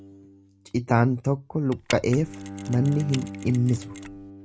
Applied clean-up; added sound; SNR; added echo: none; Mechanisms + Bowed string instrument; 13 dB; none.